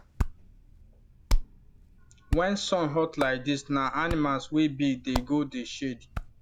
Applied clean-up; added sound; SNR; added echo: none; Hands; 4 dB; none.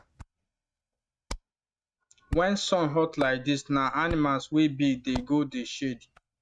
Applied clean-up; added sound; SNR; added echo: neural mask model RNNoise.